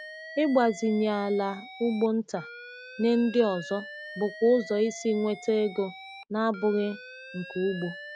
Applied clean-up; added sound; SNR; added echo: none; Alarm; 16 dB; none.